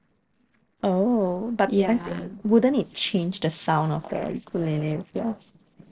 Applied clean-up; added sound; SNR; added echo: neural separator model SepFormer DNS4.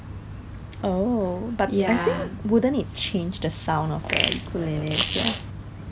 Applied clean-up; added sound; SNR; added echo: none; Fart; 2 dB; none.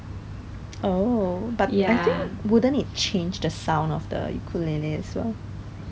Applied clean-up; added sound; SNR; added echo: none; none; none; none.